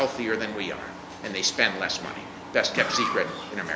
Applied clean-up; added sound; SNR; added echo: none; none; none; none.